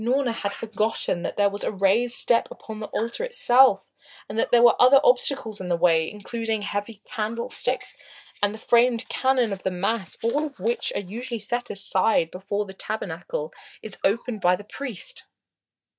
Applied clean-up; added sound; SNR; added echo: neural mask model DeepFilterNet 3.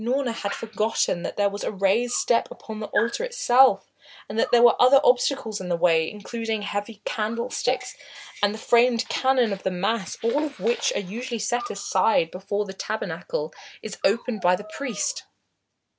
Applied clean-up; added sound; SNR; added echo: none; Dog; 18 dB; none.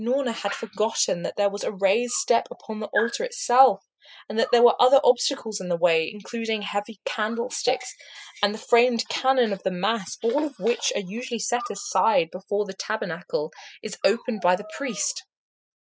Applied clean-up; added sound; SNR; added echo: classical method spectral subtraction.